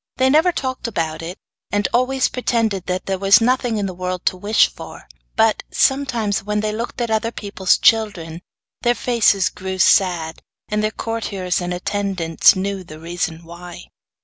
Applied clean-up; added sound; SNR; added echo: none; none; none; none.